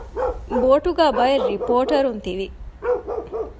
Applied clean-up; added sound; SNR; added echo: none; Bark; 5 dB; none.